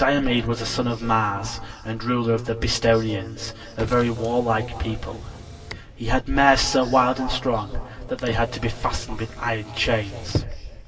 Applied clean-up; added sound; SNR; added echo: none; Motor vehicle (road); 15 dB; reverberation time 2.4 s.